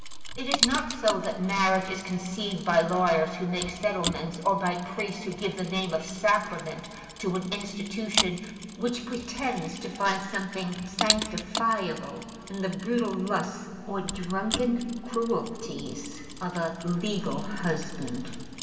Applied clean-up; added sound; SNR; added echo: none; Mechanisms; 8 dB; reverberation time 2.4 s.